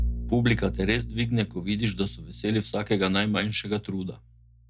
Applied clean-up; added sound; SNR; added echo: none; Bowed string instrument; 9 dB; none.